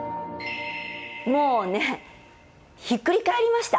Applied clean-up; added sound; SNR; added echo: none; none; none; none.